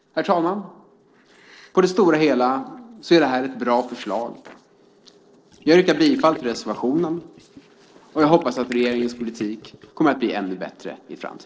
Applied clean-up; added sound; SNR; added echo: neural separator model SepFormer DNS4.